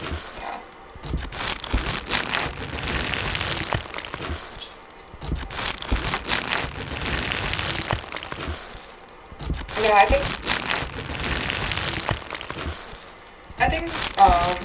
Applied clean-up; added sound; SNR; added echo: none; Crumpling, crinkling; -1 dB; reverberation time 0.2 s.